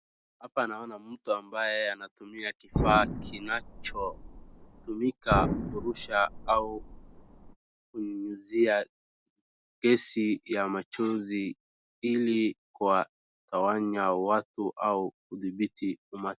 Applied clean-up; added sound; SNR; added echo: none; Explosion; 4 dB; none.